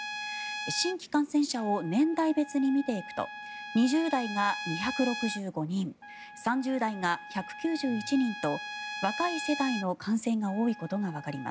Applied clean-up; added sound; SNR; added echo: none; Trumpet; 10 dB; none.